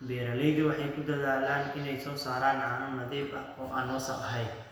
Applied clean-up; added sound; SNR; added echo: none; none; none; reverberation time 1.3 s.